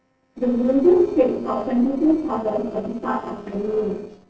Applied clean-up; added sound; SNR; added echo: neural separator model SepFormer DNS4.